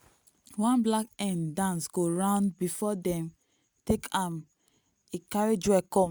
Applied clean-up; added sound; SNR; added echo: none; none; none; none.